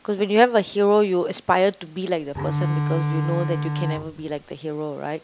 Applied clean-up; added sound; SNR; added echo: none; Bowed string instrument; 2 dB; none.